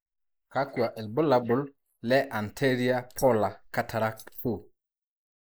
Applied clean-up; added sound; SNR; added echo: neural mask model Resemble Enhance denoiser.